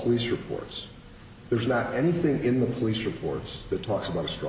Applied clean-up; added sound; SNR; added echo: none; none; none; none.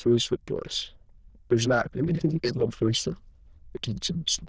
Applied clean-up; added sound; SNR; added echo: neural diffusion model UNIVERSE++.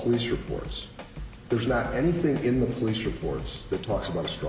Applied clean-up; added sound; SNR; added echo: none; Drum kit; 12 dB; none.